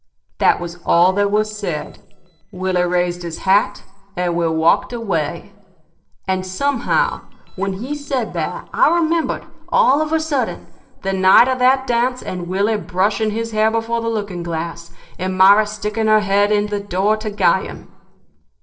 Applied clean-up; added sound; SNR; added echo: neural separator model SepFormer DNS4.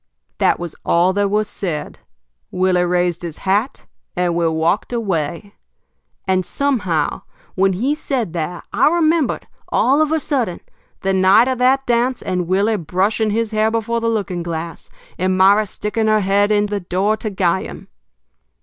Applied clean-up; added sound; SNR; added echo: none; none; none; none.